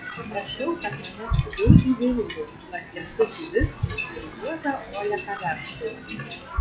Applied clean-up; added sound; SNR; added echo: classical method log-MMSE.